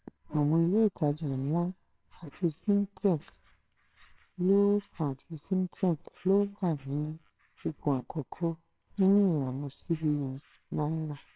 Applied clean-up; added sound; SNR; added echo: neural separator model SepFormer WHAMR!.